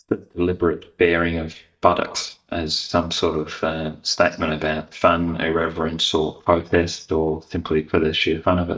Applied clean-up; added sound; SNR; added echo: neural mask model DeepFilterNet 3.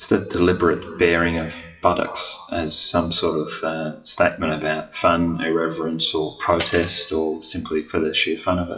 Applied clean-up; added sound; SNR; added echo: classical method WPE with log-MMSE.